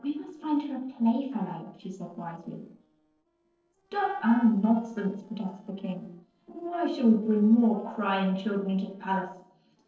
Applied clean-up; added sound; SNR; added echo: neural separator model SepFormer DNS4.